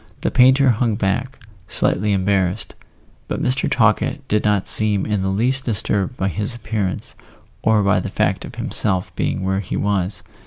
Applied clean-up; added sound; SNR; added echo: none; none; none; none.